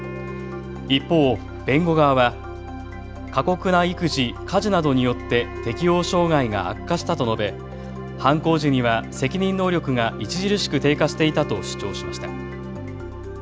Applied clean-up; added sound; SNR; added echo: none; Wind instrument, woodwind instrument; 18 dB; none.